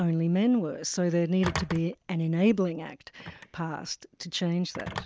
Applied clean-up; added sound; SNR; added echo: none; Telephone; 13 dB; none.